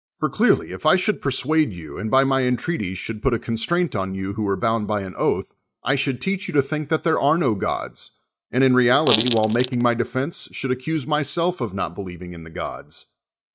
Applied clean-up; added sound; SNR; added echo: neural mask model RNNoise.